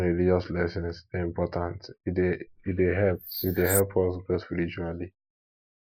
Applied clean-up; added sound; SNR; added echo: neural mask model Resemble Enhance denoiser.